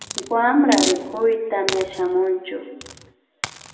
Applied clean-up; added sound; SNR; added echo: none; Hiss; 10 dB; reverberation time 1.0 s.